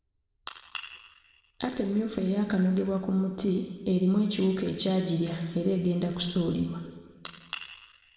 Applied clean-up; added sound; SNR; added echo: none; none; none; reverberation time 1.5 s.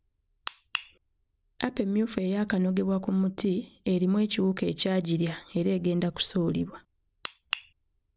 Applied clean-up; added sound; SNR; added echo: none; none; none; none.